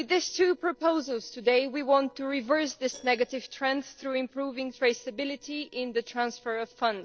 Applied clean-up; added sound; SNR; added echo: neural separator model SepFormer DNS4.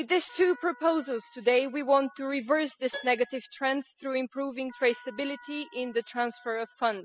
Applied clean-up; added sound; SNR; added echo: classical method spectral subtraction.